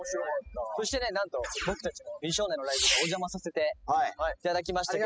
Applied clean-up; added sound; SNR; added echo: classical method spectral subtraction.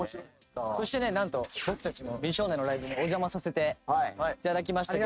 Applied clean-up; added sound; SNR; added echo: neural mask model RNNoise.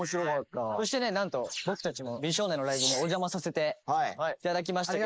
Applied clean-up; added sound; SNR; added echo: neural mask model Resemble Enhance denoiser.